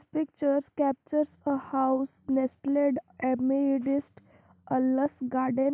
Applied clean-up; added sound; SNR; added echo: none; none; none; none.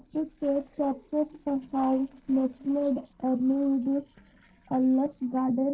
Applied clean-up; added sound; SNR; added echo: neural separator model SepFormer DNS4.